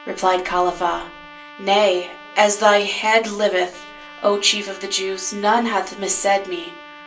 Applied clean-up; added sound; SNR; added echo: none; Trumpet; 20 dB; reverberation time 0.3 s.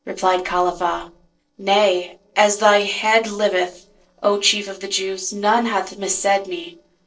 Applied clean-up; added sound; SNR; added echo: neural separator model SepFormer DNS4.